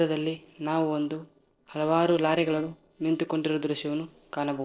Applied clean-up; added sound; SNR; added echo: neural separator model SepFormer DNS4.